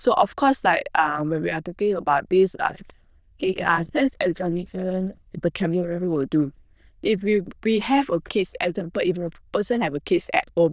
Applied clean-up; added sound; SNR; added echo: neural diffusion model UNIVERSE++.